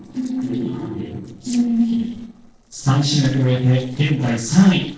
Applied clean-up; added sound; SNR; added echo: neural separator model SepFormer DNS4.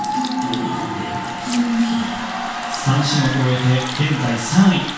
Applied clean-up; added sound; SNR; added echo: none; Sink (filling or washing) / Liquid; 18 dB; reverberation time 0.6 s.